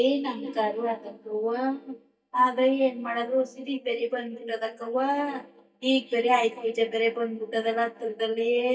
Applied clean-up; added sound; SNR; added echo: neural mask model DeepFilterNet 3.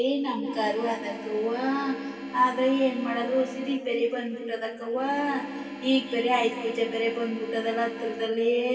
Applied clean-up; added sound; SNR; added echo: none; Organ; 13 dB; reverberation time 2.6 s.